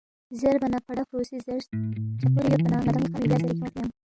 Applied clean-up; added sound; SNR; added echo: none; Electric guitar; -3 dB; none.